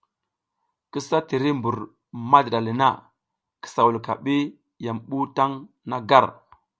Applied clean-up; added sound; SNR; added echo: none; none; none; none.